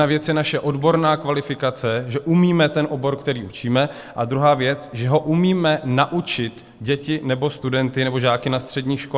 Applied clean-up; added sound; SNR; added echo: neural separator model SepFormer DNS4.